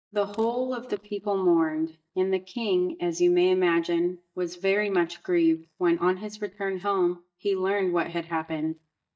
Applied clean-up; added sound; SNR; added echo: neural mask model DeepFilterNet 3.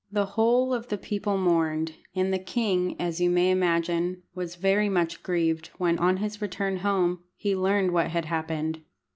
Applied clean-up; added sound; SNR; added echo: none; none; none; none.